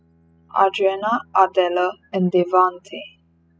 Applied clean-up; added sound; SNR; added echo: classical method spectral subtraction.